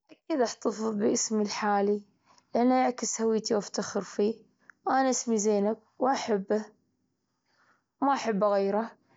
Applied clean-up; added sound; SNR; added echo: none; none; none; none.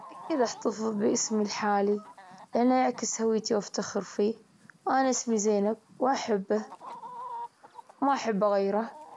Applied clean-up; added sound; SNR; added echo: none; Chicken, rooster; 19 dB; none.